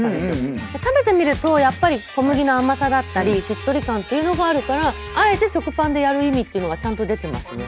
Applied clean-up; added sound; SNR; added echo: none; Bowed string instrument; 18 dB; none.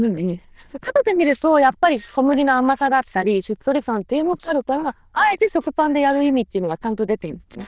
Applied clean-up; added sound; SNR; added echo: neural diffusion model UNIVERSE++.